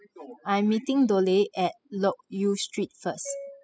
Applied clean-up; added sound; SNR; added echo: classical method spectral subtraction.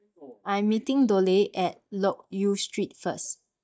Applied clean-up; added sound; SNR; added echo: neural mask model DeepFilterNet 3.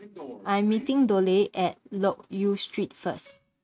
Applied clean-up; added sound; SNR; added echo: neural mask model RNNoise.